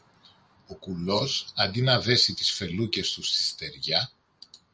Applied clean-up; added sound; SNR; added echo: none; none; none; none.